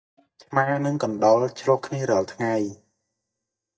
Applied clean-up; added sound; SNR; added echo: neural mask model DeepFilterNet 3.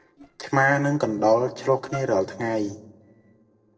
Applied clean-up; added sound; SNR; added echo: neural separator model SepFormer DNS4.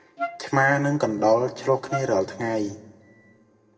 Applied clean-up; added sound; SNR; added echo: none; Wind instrument, woodwind instrument; 9 dB; reverberation time 0.9 s.